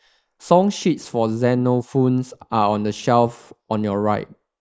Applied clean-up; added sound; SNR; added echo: neural mask model Resemble Enhance denoiser.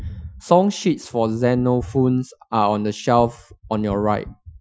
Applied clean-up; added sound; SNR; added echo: classical method Wiener filter.